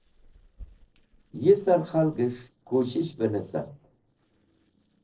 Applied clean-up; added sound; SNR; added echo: neural separator model SepFormer DNS4.